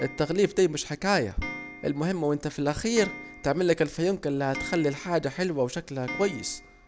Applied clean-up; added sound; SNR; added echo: none; Clock; 15 dB; none.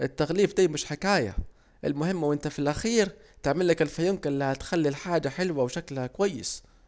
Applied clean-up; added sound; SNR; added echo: none; none; none; none.